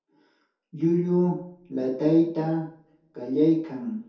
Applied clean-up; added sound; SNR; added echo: none; none; none; reverberation time 0.6 s.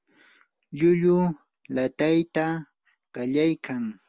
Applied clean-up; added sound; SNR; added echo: none; none; none; none.